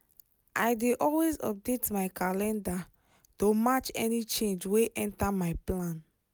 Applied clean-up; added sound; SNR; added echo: none; none; none; none.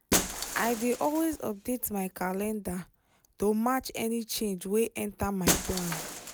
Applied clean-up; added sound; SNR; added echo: none; Shatter; 5 dB; none.